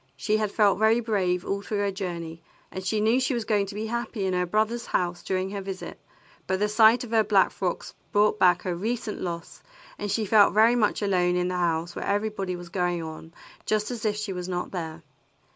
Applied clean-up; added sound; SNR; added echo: none; none; none; none.